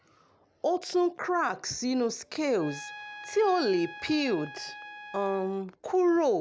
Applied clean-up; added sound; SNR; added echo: none; Trumpet; 15 dB; none.